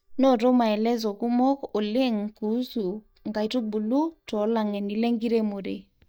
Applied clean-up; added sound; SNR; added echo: neural mask model DeepFilterNet 3.